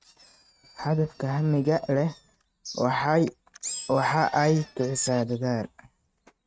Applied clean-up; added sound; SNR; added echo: neural mask model RNNoise.